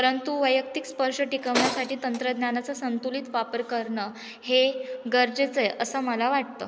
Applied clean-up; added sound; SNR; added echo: none; Tools; 6 dB; none.